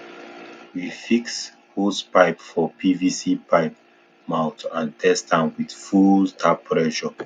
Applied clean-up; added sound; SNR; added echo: none; none; none; none.